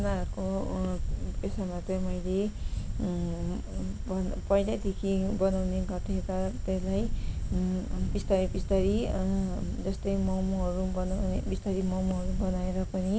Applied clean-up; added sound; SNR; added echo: none; Wind; 2 dB; none.